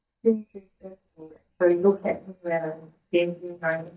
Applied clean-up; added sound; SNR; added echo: neural mask model DeepFilterNet 3.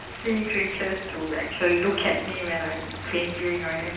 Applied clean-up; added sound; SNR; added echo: none; Stream; 11 dB; reverberation time 0.9 s.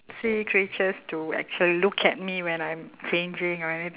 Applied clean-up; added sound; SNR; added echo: none; none; none; none.